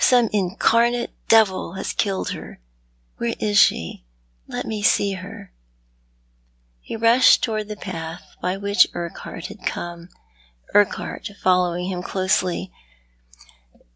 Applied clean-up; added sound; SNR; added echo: none; none; none; none.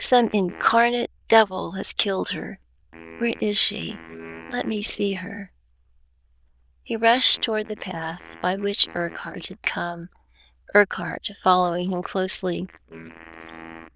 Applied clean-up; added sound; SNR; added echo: neural diffusion model UNIVERSE++.